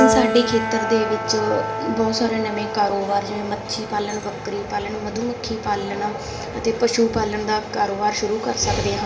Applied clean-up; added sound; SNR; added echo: none; Piano; 6 dB; reverberation time 1.7 s.